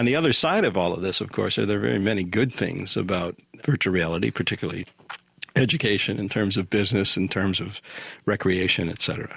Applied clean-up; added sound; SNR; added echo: none; none; none; none.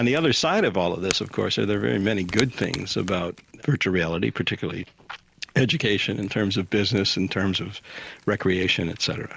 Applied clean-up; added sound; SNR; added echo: none; Crack / Crackle; 18 dB; none.